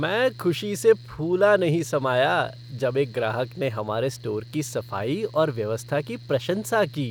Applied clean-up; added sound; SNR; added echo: none; Mechanical fan; 18 dB; none.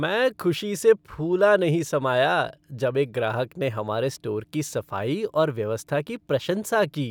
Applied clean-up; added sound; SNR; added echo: none; none; none; none.